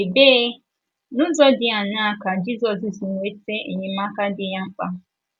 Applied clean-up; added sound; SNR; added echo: none; none; none; none.